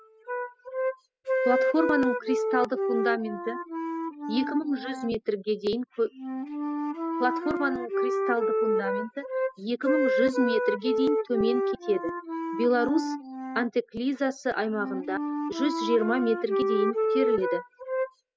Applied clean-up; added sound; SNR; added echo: classical method spectral subtraction.